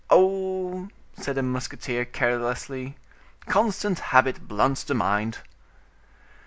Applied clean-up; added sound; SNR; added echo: none; none; none; none.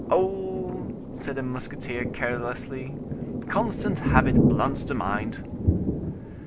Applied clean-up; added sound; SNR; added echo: none; Thunder; -2 dB; none.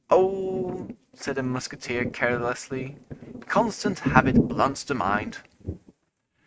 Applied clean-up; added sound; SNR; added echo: neural mask model RNNoise.